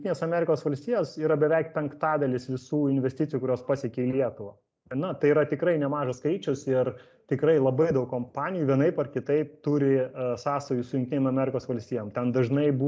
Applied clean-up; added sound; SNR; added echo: none; none; none; none.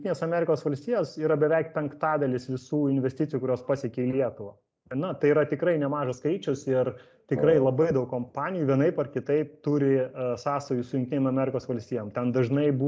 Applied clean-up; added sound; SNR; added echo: none; Wind instrument, woodwind instrument; 5 dB; none.